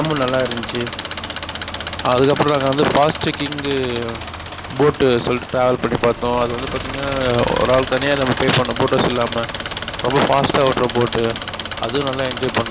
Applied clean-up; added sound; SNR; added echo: none; Engine; 7 dB; none.